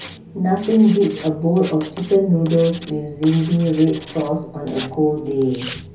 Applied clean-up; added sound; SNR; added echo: none; Writing; 16 dB; reverberation time 0.3 s.